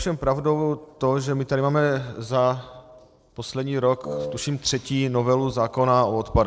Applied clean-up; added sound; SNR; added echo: neural separator model SepFormer DNS4.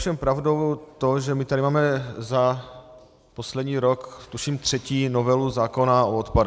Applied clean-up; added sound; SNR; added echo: none; none; none; none.